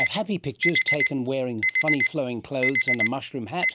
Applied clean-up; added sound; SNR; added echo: none; Alarm; -2 dB; none.